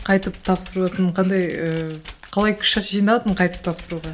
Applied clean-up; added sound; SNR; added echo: none; Computer keyboard; 19 dB; none.